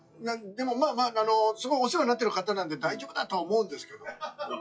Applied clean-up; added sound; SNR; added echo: classical method log-MMSE.